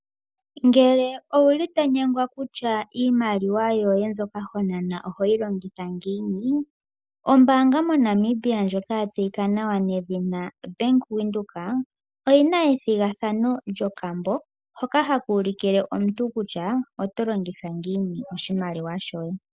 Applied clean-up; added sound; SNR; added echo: none; none; none; none.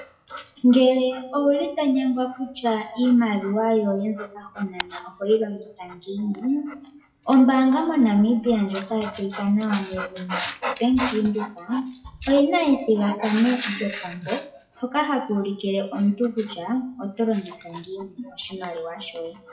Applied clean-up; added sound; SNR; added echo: classical method WPE with log-MMSE.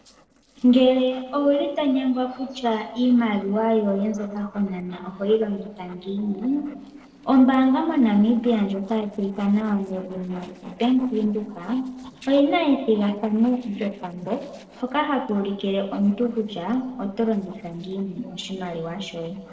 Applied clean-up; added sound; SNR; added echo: neural separator model SepFormer DNS4.